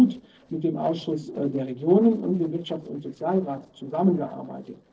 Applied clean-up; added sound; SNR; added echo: neural separator model SepFormer DNS4.